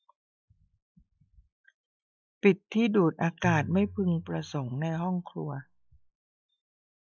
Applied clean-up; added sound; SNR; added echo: classical method log-MMSE.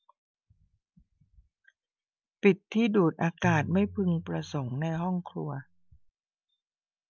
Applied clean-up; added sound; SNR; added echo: none; Tabla; 12 dB; none.